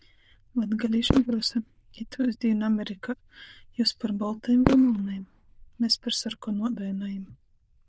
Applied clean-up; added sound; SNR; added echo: neural diffusion model UNIVERSE++.